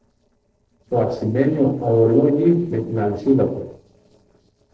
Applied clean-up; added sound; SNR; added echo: neural separator model SepFormer DNS4.